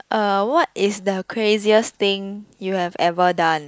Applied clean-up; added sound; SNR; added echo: neural mask model Resemble Enhance denoiser.